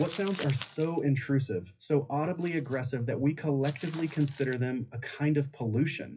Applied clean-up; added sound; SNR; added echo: classical method WPE with log-MMSE.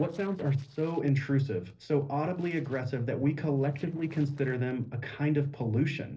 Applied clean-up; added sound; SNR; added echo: neural separator model SepFormer DNS4.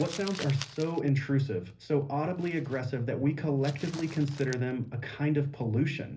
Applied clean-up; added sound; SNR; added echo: none; Crumpling, crinkling; 18 dB; reverberation time 0.3 s.